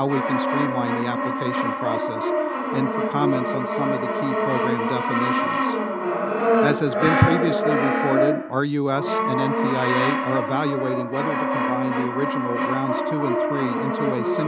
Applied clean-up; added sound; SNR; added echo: none; Brass instrument; -3 dB; none.